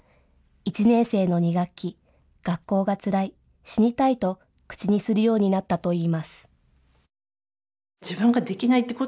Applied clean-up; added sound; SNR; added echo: none; none; none; none.